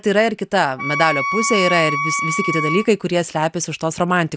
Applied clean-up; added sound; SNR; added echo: none; Wind instrument, woodwind instrument; 4 dB; none.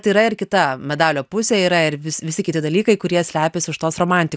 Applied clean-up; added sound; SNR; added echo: none; none; none; none.